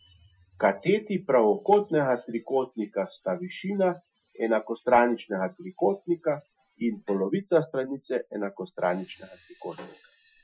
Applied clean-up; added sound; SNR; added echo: classical method Wiener filter.